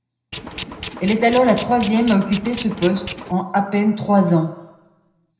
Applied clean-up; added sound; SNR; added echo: none; Tools; 8 dB; reverberation time 0.8 s.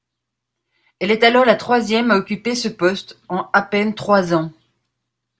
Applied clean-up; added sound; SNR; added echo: none; none; none; none.